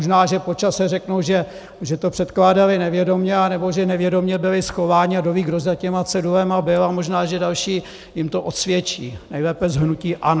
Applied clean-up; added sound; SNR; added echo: none; none; none; none.